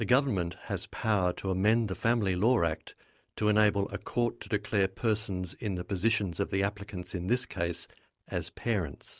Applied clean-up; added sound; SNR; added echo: none; none; none; none.